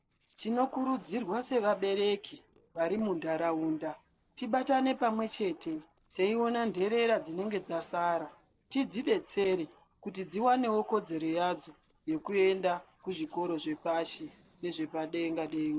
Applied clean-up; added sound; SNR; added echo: neural separator model SepFormer DNS4.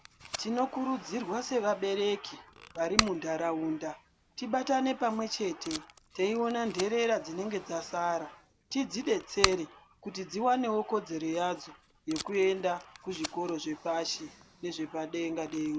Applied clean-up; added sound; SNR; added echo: none; Packing tape, duct tape; 10 dB; none.